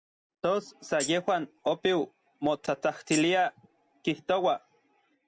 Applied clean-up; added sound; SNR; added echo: none; Tambourine; 11 dB; none.